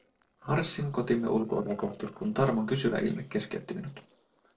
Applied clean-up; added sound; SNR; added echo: neural separator model SepFormer DNS4.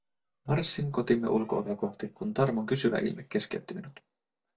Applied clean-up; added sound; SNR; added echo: neural mask model DeepFilterNet 3.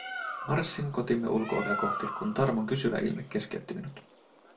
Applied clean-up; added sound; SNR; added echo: none; Bird; 8 dB; reverberation time 0.2 s.